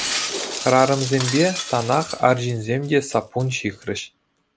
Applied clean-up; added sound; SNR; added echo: none; Shatter; 9 dB; none.